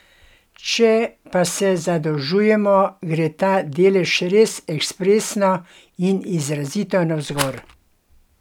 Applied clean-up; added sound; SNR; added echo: none; Rattle; 11 dB; none.